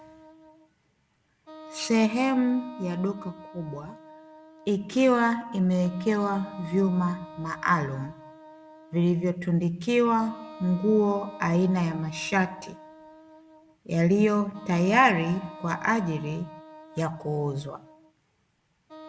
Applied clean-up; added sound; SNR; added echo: none; Wind instrument, woodwind instrument; 19 dB; none.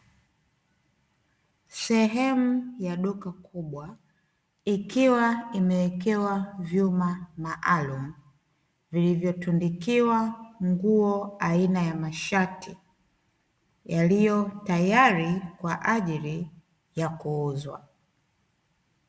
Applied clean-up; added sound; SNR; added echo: none; none; none; none.